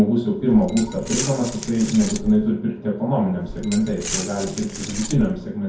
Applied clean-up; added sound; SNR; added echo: none; Glass; 11 dB; reverberation time 0.6 s.